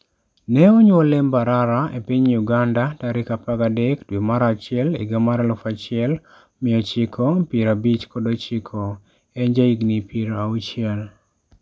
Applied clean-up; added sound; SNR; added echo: none; none; none; none.